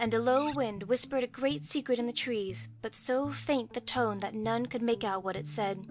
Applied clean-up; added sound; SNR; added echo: none; Cutlery, silverware + Guitar; 15 dB; none.